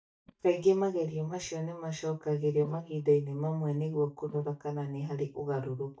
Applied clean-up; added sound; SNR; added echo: neural mask model DeepFilterNet 3.